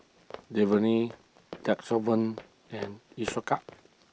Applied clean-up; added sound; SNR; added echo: none; Run; 16 dB; none.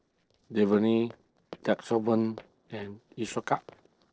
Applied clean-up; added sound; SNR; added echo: neural separator model SepFormer DNS4.